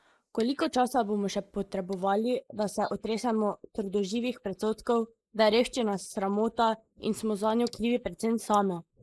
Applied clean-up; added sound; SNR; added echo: neural mask model Resemble Enhance denoiser.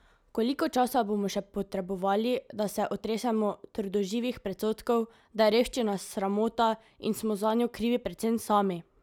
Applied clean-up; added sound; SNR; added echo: none; none; none; none.